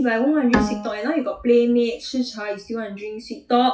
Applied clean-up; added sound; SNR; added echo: classical method WPE with log-MMSE.